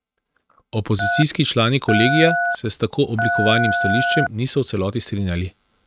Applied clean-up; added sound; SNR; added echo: neural mask model RNNoise.